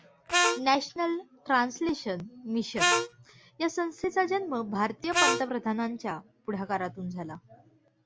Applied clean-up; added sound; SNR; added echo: none; Harmonica; -3 dB; none.